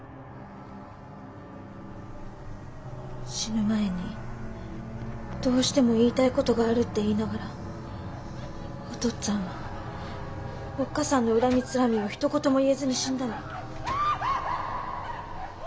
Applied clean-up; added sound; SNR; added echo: none; Microwave oven; 18 dB; none.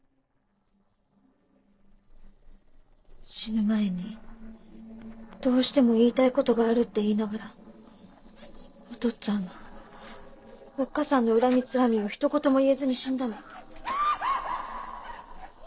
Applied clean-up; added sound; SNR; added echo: neural separator model SepFormer DNS4.